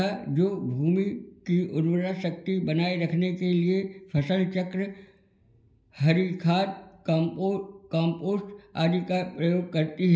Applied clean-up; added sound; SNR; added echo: none; none; none; none.